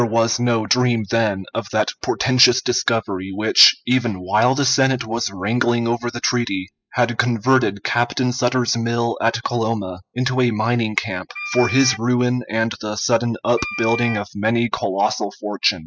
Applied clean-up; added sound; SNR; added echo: classical method spectral subtraction.